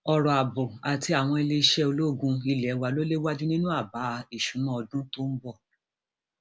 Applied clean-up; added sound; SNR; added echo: none; none; none; none.